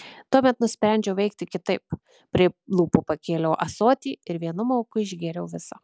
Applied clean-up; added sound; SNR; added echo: none; none; none; none.